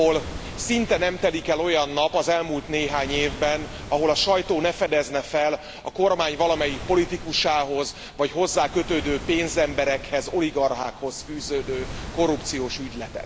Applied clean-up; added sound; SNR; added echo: none; Waves, surf; 13 dB; none.